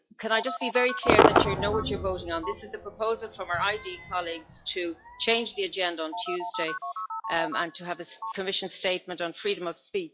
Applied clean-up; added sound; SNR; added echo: classical method log-MMSE.